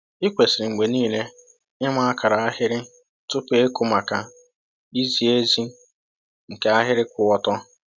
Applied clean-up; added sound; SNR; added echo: none; none; none; none.